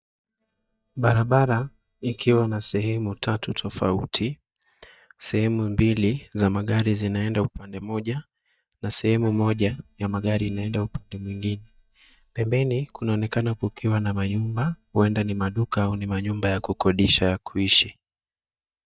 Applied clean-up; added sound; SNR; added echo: neural mask model DeepFilterNet 3.